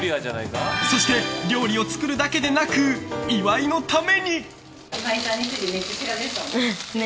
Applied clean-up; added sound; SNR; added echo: none; none; none; none.